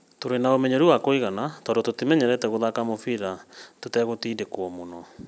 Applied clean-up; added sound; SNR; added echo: none; none; none; none.